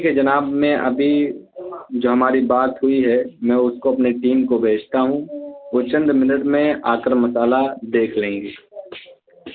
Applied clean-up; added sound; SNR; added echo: none; none; none; none.